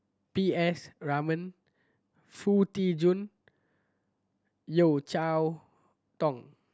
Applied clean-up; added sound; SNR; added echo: none; none; none; none.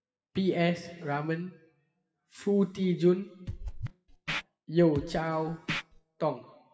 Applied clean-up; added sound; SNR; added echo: classical method WPE with log-MMSE.